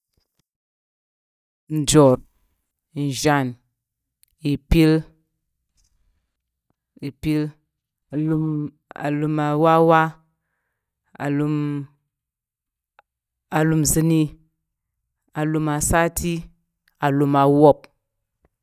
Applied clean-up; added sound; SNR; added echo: neural mask model DeepFilterNet 3.